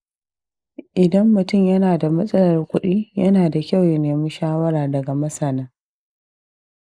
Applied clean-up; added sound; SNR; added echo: neural mask model Resemble Enhance denoiser.